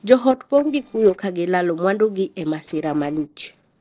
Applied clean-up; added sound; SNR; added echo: neural separator model SepFormer DNS4.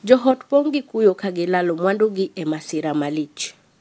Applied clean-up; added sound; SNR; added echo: none; none; none; none.